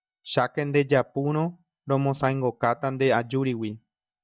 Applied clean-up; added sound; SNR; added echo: neural mask model DeepFilterNet 3.